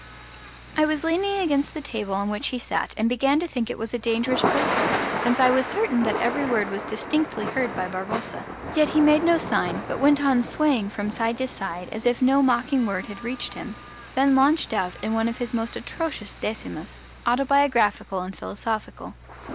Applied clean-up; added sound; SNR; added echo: none; Thunder / Rain; 9 dB; none.